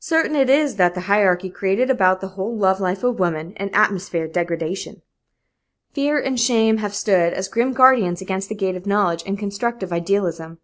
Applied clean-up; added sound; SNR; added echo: none; none; none; none.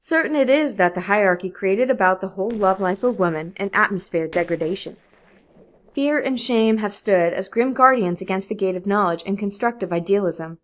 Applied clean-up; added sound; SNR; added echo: neural separator model SepFormer DNS4.